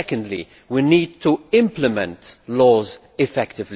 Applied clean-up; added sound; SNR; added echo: none; none; none; none.